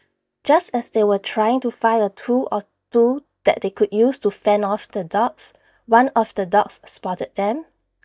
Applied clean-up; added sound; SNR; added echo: neural mask model DeepFilterNet 3.